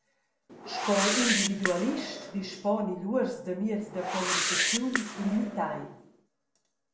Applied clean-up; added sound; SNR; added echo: none; Whoosh, swoosh, swish; 2 dB; reverberation time 0.2 s.